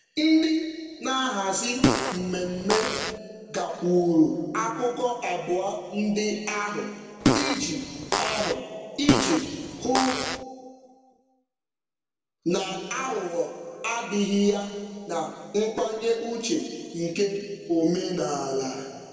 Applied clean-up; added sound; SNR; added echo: none; Fart; -1 dB; reverberation time 2.2 s.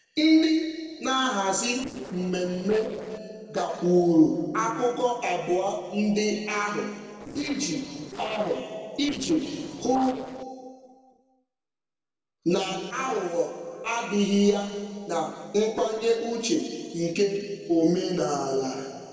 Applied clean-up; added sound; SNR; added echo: neural separator model SepFormer DNS4.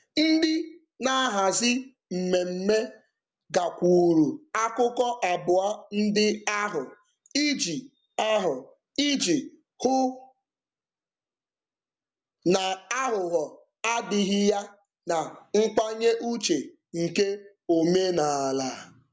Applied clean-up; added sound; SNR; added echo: none; none; none; none.